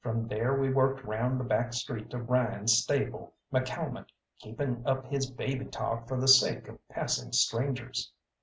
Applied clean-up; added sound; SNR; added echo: none; none; none; none.